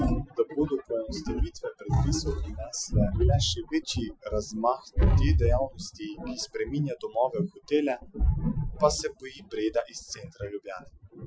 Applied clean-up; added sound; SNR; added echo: classical method Wiener filter.